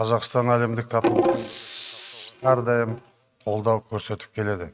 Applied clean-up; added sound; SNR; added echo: neural mask model RNNoise.